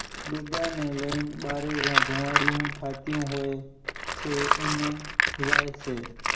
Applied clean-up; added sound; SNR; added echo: none; Tools; -2 dB; reverberation time 0.6 s.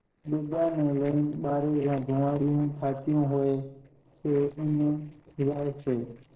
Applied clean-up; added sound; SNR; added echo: neural separator model SepFormer DNS4.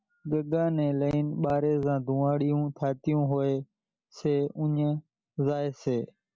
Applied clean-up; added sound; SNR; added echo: none; none; none; none.